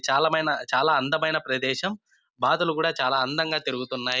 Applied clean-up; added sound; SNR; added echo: none; none; none; none.